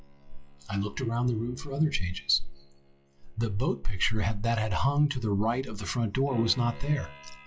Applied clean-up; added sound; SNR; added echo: classical method WPE with log-MMSE.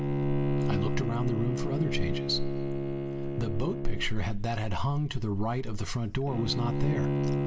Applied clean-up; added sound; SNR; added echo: none; Bowed string instrument; 3 dB; reverberation time 0.3 s.